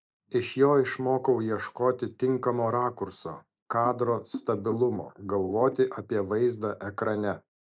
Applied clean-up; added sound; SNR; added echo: neural mask model Resemble Enhance denoiser.